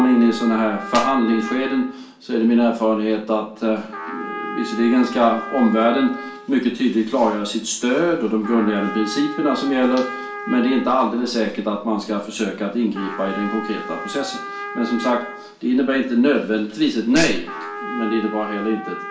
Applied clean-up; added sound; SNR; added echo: none; Trumpet; 13 dB; reverberation time 0.3 s.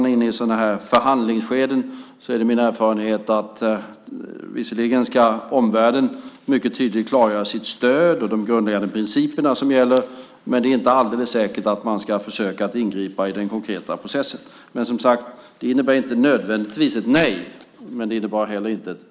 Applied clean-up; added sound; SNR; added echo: none; none; none; none.